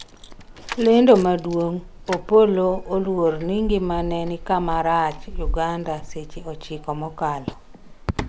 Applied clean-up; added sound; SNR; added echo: none; Keys jangling; 11 dB; none.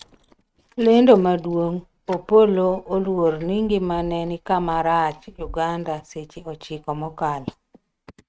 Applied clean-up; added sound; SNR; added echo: neural mask model RNNoise.